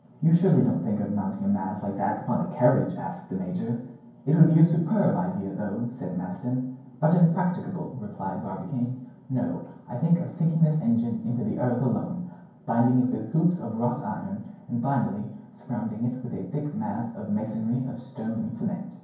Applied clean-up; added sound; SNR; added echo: none; none; none; reverberation time 0.9 s.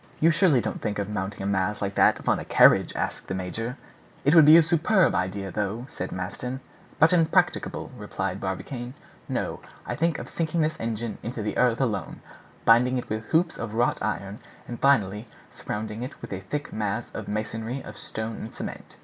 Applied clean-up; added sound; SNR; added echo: none; none; none; none.